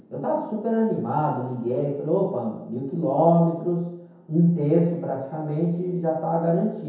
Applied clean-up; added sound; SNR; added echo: none; none; none; reverberation time 1.0 s.